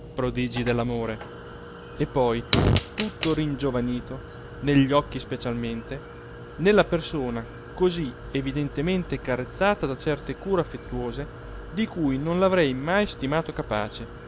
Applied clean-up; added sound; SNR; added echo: none; Fire; 8 dB; none.